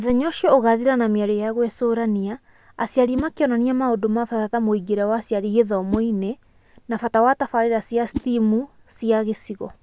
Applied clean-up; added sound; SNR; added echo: none; Whoosh, swoosh, swish; 17 dB; none.